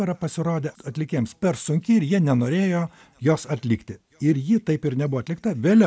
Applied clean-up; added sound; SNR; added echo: none; none; none; none.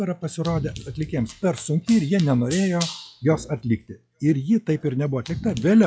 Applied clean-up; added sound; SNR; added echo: classical method log-MMSE.